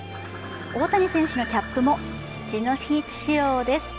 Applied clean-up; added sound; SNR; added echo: none; Bird; 15 dB; none.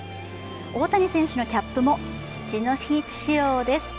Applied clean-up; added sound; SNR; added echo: none; none; none; none.